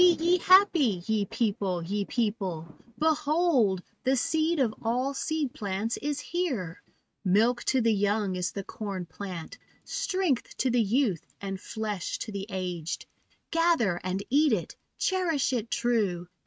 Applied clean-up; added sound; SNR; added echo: neural mask model RNNoise.